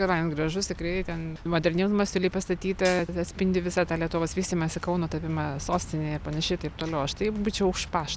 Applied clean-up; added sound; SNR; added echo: none; Hi-hat; 16 dB; none.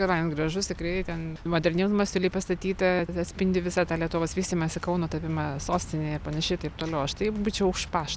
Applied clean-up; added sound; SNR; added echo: none; none; none; none.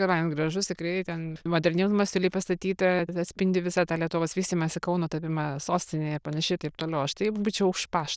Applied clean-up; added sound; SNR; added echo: neural diffusion model UNIVERSE++.